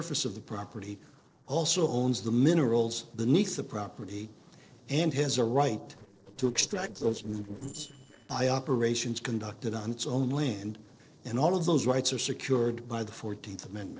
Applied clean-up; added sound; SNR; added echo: neural separator model SepFormer DNS4.